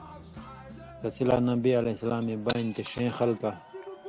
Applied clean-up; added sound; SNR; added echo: none; Cheering; 17 dB; none.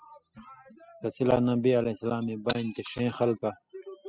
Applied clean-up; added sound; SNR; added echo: classical method spectral subtraction.